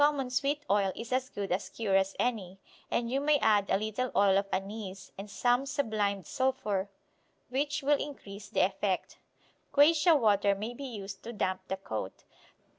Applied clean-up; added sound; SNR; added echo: none; none; none; none.